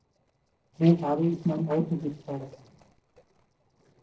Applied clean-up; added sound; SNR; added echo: neural separator model SepFormer DNS4.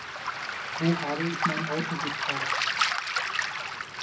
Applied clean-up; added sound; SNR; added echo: none; Waves, surf; -4 dB; reverberation time 0.4 s.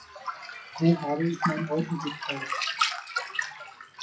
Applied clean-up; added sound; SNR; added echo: classical method WPE with log-MMSE.